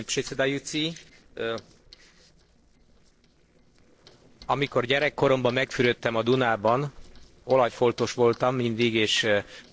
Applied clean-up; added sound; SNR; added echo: neural separator model SepFormer DNS4.